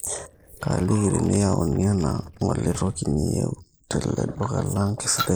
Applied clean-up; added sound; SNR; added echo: neural mask model Resemble Enhance denoiser.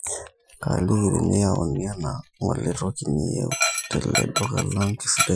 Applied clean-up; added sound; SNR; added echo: classical method Wiener filter.